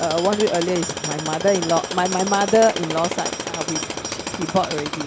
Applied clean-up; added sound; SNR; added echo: none; Tools; 6 dB; none.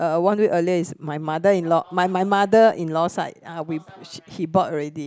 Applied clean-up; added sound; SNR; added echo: none; none; none; none.